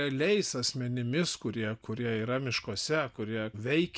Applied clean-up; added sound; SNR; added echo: none; none; none; none.